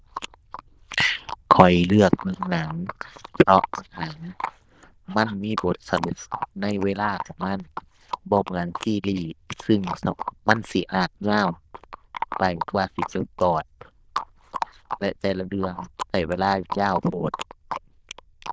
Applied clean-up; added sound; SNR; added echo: neural diffusion model UNIVERSE++.